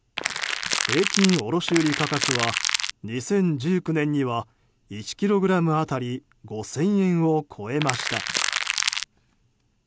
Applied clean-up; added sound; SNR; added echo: none; Crackle; 1 dB; none.